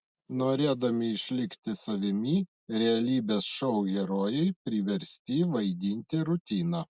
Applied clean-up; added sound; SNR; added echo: none; none; none; none.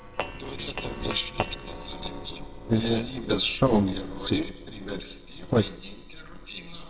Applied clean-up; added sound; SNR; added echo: neural separator model SepFormer WHAMR!.